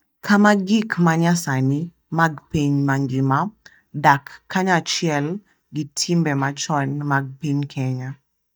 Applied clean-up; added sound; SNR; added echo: neural mask model DeepFilterNet 3.